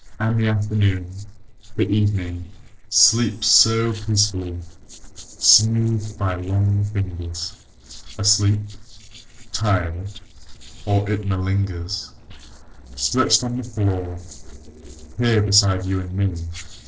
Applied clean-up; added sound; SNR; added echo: neural separator model SepFormer DNS4.